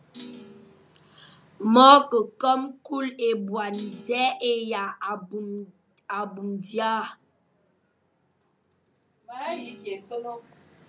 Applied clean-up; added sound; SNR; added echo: none; Thump, thud; 16 dB; none.